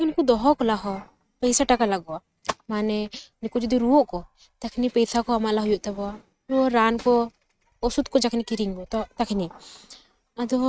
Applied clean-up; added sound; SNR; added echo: neural mask model RNNoise.